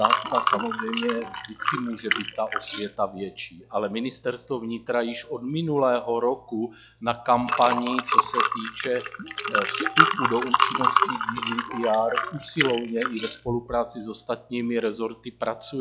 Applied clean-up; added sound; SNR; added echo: classical method log-MMSE.